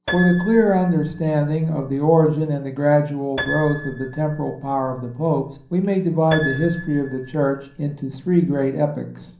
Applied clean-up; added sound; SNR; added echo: none; Piano; 14 dB; reverberation time 0.6 s.